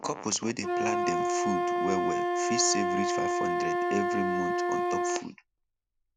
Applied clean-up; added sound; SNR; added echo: none; Wind instrument, woodwind instrument; -5 dB; none.